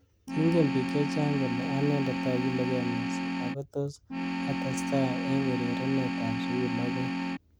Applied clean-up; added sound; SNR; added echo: none; Organ; 0 dB; none.